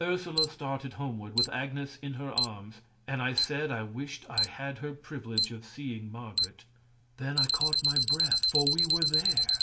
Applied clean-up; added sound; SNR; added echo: none; Alarm; -3 dB; reverberation time 0.4 s.